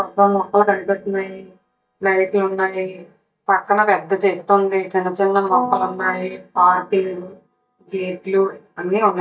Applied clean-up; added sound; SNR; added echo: neural mask model DeepFilterNet 3.